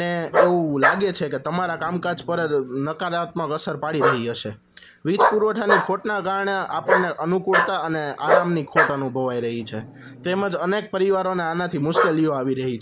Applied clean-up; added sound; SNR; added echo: none; Bark; 2 dB; none.